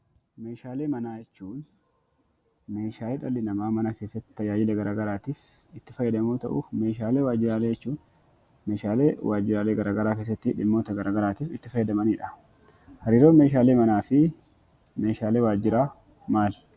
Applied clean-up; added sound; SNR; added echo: none; none; none; none.